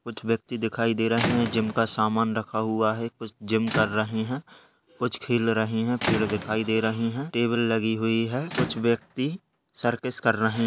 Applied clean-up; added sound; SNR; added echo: none; Squeak / Rattle / Slam; 11 dB; none.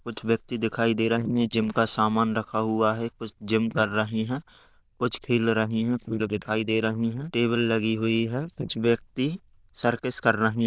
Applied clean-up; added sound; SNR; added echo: neural diffusion model UNIVERSE++.